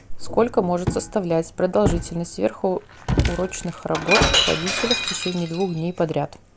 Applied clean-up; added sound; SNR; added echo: none; Shatter; 2 dB; none.